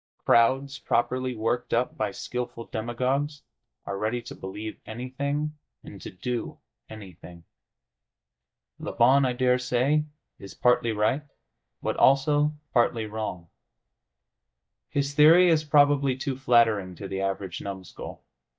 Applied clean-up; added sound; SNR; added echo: neural mask model DeepFilterNet 3.